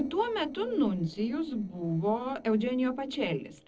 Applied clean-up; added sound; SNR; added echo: neural separator model SepFormer DNS4.